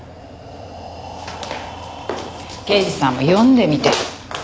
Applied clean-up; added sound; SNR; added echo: none; Breathing; 17 dB; none.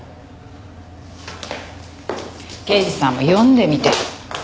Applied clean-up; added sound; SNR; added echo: none; none; none; none.